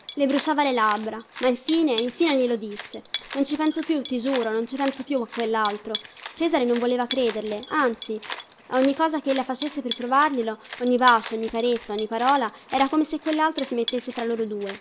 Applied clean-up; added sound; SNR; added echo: none; Cat; 11 dB; none.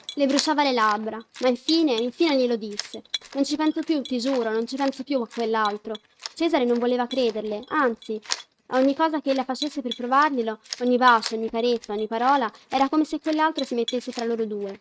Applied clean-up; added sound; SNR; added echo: neural mask model RNNoise.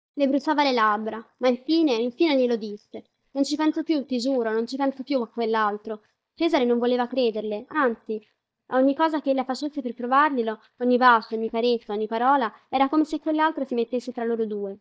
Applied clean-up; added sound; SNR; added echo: neural mask model DeepFilterNet 3.